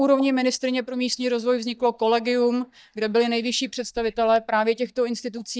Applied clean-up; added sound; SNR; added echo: neural mask model DeepFilterNet 3.